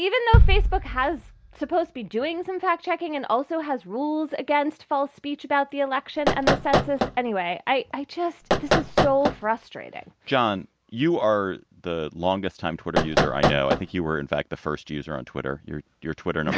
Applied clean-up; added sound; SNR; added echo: none; Bass drum + Knock; -2 dB; none.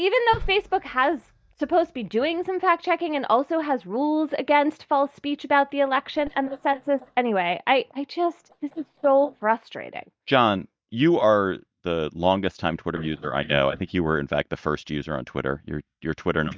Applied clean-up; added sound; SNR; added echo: neural mask model DeepFilterNet 3.